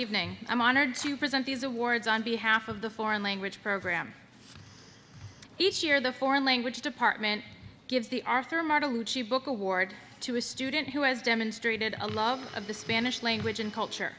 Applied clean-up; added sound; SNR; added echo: none; Domestic sounds, home sounds; 19 dB; none.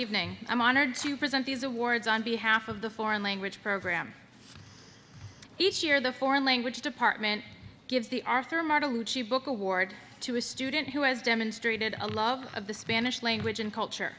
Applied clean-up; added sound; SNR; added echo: none; none; none; none.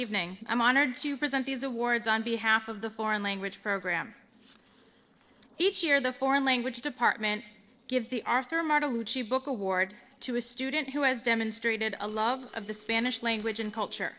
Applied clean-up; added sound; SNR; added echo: neural separator model SepFormer DNS4.